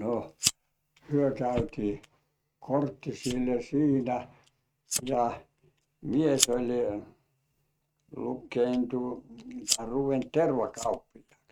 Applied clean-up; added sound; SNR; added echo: neural mask model RNNoise.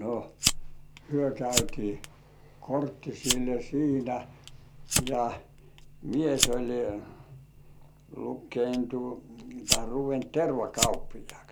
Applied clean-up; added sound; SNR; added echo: none; Fire; 2 dB; none.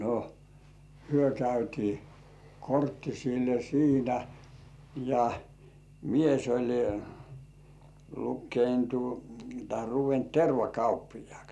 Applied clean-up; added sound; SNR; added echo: none; none; none; none.